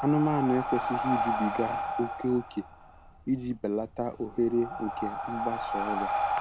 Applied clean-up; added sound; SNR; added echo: none; Breathing; 3 dB; none.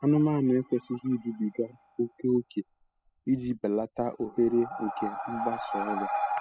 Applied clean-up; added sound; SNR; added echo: classical method spectral subtraction.